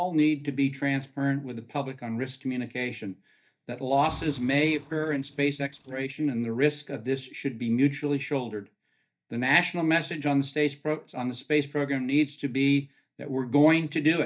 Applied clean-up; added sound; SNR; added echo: neural mask model DeepFilterNet 3.